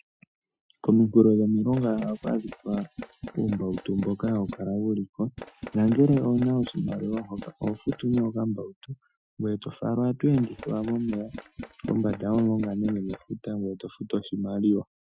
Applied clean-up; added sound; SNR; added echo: classical method Wiener filter.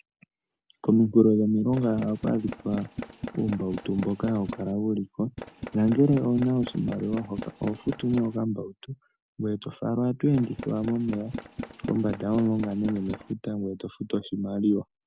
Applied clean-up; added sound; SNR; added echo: none; Tools; 10 dB; none.